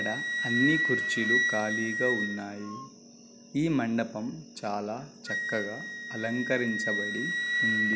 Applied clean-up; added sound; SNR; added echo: none; Wind instrument, woodwind instrument; 0 dB; none.